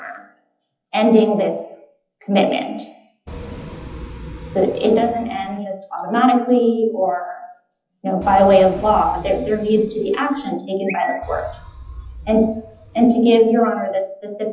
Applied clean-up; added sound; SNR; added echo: classical method WPE with log-MMSE.